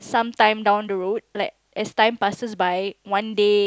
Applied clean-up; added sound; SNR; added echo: none; none; none; none.